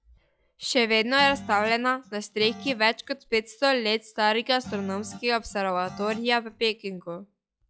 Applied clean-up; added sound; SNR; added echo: classical method log-MMSE.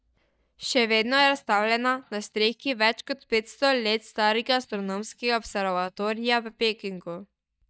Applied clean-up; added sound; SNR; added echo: neural mask model DeepFilterNet 3.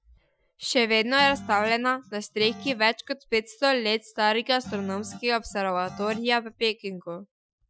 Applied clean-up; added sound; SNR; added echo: classical method Wiener filter.